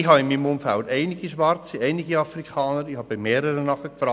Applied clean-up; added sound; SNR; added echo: none; none; none; none.